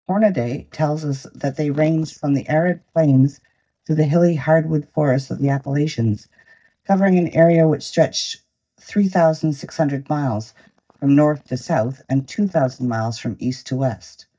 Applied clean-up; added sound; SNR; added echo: neural mask model DeepFilterNet 3.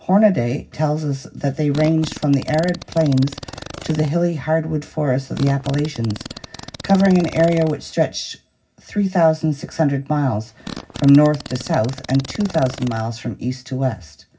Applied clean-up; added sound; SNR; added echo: none; Fart; 15 dB; reverberation time 0.4 s.